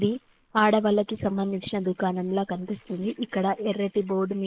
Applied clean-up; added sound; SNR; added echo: neural mask model Resemble Enhance denoiser.